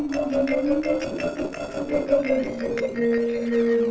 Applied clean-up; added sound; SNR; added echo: neural separator model SepFormer DNS4.